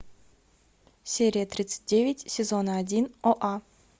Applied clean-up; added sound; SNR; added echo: none; none; none; none.